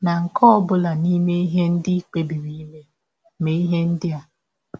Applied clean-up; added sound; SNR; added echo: none; none; none; none.